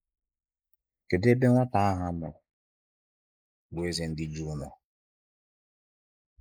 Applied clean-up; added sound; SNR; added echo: neural mask model Resemble Enhance denoiser.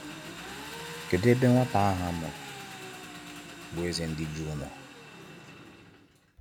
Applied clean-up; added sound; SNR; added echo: none; Engine; 12 dB; none.